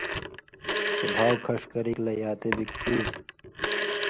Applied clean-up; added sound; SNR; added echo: none; Telephone; 0 dB; none.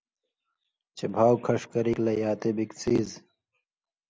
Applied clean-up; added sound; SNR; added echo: none; none; none; none.